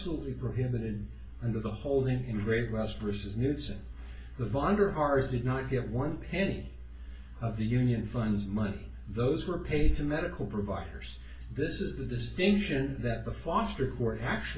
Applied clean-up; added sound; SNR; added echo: none; none; none; reverberation time 0.3 s.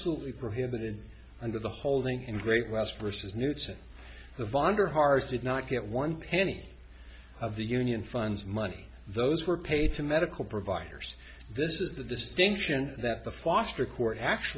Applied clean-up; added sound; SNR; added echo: none; none; none; none.